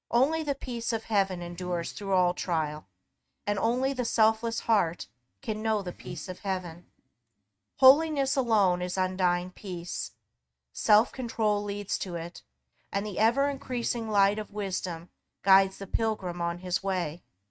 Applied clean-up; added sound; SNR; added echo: neural mask model RNNoise.